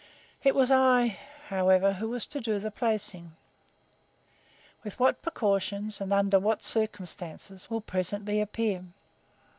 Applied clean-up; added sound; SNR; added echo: none; none; none; none.